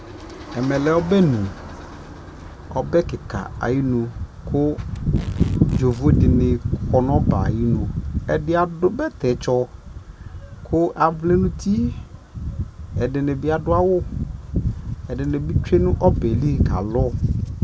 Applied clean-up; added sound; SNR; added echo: none; Packing tape, duct tape; 19 dB; none.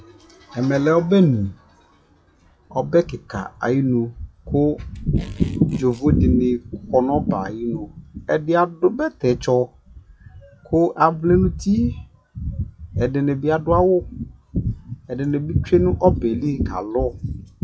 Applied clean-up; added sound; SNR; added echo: classical method log-MMSE.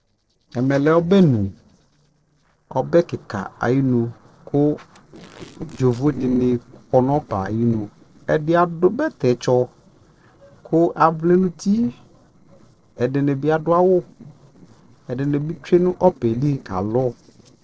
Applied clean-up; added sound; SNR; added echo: neural separator model SepFormer DNS4.